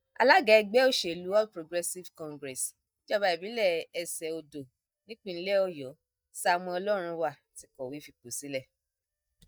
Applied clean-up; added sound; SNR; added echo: neural mask model DeepFilterNet 3.